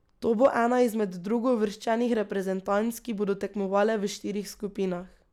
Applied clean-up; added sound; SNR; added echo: none; none; none; none.